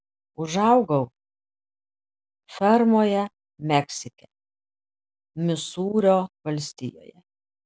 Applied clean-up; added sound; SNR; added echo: none; none; none; none.